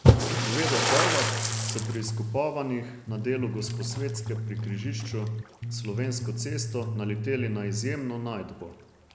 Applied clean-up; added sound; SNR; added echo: none; Bass guitar + Splash, splatter; -4 dB; none.